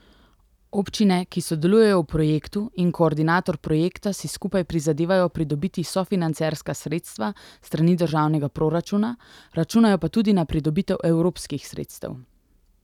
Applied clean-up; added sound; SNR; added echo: none; none; none; none.